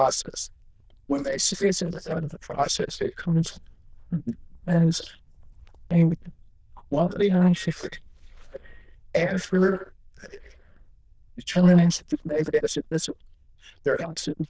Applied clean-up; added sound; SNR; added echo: neural diffusion model UNIVERSE++.